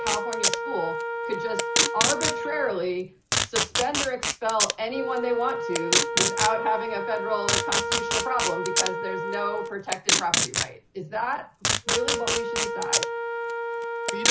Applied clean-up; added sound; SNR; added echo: none; Packing tape, duct tape + Wind instrument, woodwind instrument; -4 dB; none.